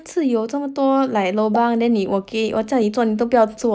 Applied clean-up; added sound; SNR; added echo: neural mask model DeepFilterNet 3.